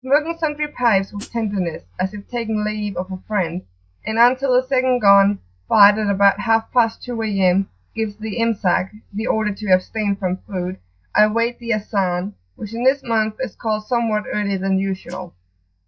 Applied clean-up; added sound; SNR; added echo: neural mask model DeepFilterNet 3.